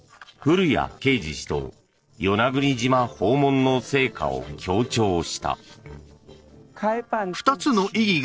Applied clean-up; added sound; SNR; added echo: neural separator model SepFormer DNS4.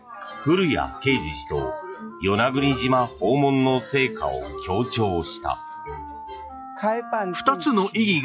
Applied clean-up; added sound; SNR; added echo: classical method log-MMSE.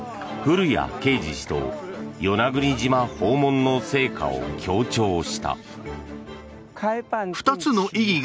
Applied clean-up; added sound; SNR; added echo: none; none; none; none.